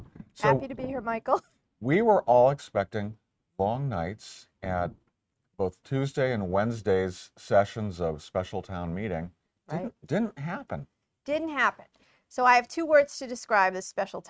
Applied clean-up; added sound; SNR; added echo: neural mask model RNNoise.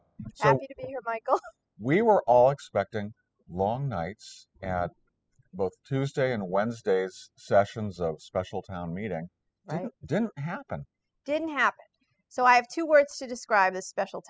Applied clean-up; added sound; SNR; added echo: classical method spectral subtraction.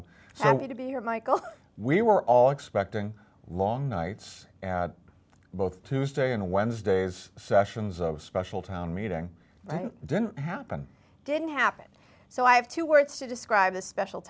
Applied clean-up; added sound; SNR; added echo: none; none; none; none.